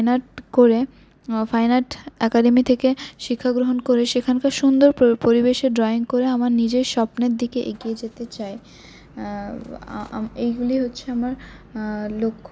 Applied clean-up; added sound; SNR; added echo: none; none; none; none.